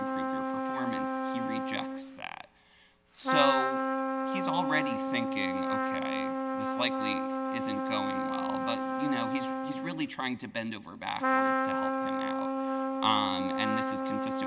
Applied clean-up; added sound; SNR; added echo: none; Trumpet; -4 dB; none.